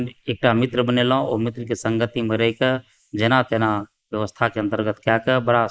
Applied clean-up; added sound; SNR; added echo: neural mask model Resemble Enhance denoiser.